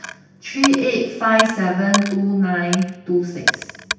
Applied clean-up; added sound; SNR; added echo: none; Coin (dropping); 6 dB; reverberation time 0.9 s.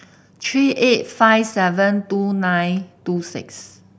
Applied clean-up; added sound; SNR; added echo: none; none; none; none.